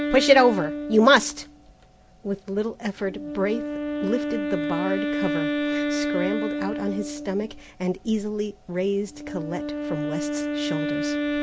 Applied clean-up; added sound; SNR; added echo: none; Wind instrument, woodwind instrument; 3 dB; none.